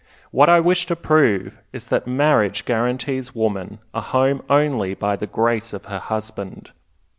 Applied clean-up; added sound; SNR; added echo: none; none; none; none.